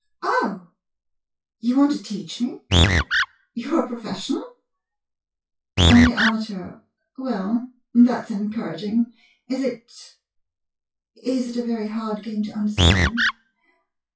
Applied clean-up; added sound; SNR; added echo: classical method WPE with log-MMSE.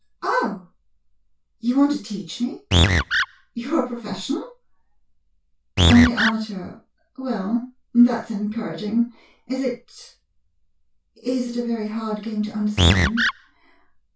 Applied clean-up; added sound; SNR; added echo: none; Animal; -5 dB; reverberation time 0.2 s.